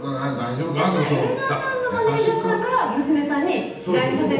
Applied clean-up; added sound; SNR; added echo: none; Brass instrument; 20 dB; reverberation time 0.9 s.